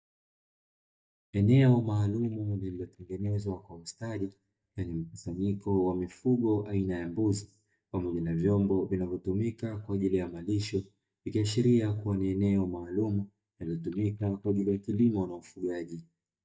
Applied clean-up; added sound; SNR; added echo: neural mask model DeepFilterNet 3.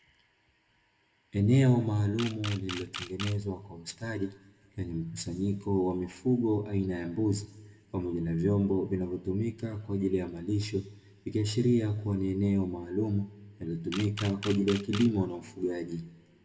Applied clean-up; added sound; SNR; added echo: none; Camera; 13 dB; reverberation time 0.9 s.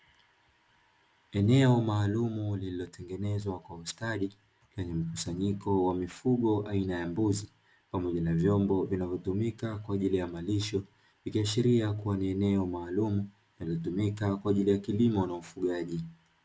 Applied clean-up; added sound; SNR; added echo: none; none; none; none.